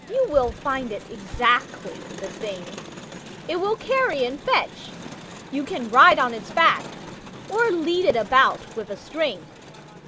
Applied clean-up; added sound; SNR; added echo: none; Crowd; 15 dB; none.